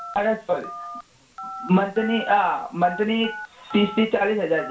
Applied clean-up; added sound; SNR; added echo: none; Telephone; 14 dB; reverberation time 0.3 s.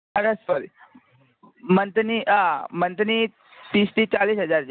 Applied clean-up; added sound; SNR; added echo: none; none; none; none.